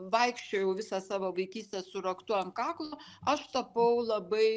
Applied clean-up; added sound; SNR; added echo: none; none; none; none.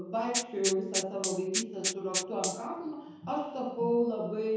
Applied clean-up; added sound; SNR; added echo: none; Rattle (instrument); 4 dB; reverberation time 0.9 s.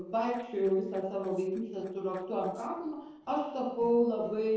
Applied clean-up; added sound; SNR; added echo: neural separator model SepFormer DNS4.